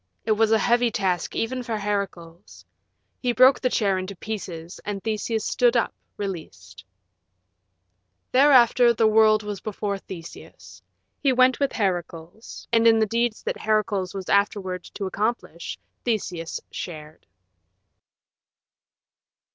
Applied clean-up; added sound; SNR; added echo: none; none; none; none.